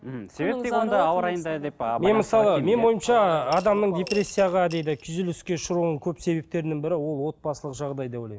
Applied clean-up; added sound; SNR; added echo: none; Coin (dropping) / Glass; 19 dB; none.